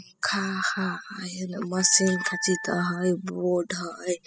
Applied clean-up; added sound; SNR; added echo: classical method spectral subtraction.